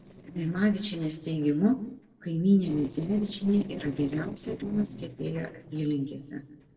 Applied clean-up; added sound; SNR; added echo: neural separator model SepFormer DNS4.